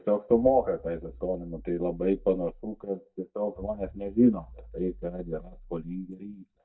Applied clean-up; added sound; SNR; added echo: neural mask model DeepFilterNet 3.